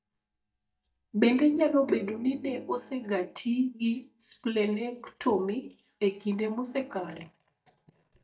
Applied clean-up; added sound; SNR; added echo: neural mask model DeepFilterNet 3.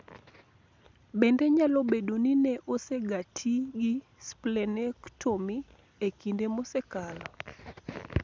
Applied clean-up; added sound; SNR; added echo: none; none; none; none.